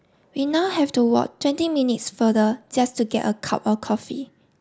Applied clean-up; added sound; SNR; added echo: none; none; none; none.